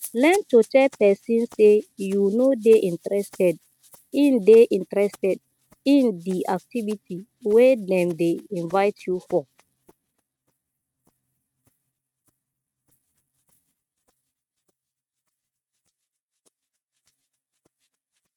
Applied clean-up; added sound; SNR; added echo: neural mask model RNNoise.